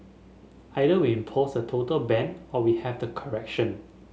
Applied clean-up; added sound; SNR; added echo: none; none; none; none.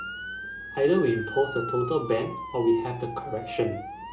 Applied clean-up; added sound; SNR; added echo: none; Motor vehicle (road) / Siren; 10 dB; reverberation time 0.3 s.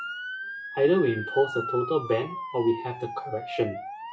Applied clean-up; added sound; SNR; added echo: classical method WPE with log-MMSE.